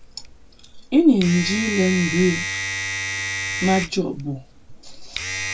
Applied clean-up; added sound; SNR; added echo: none; Domestic sounds, home sounds; 6 dB; reverberation time 0.1 s.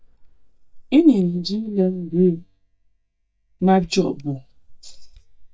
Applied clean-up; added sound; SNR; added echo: neural mask model DeepFilterNet 3.